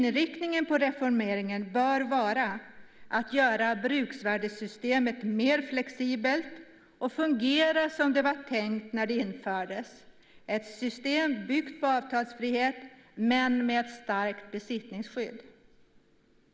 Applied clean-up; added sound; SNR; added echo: none; none; none; none.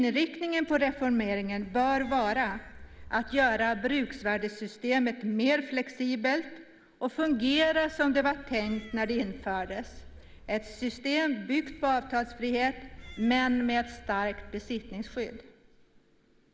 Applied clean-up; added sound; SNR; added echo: none; Cat; 19 dB; none.